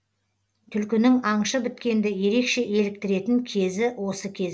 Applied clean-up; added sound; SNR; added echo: none; none; none; none.